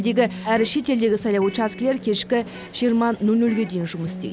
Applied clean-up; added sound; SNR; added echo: none; Electric guitar; 16 dB; none.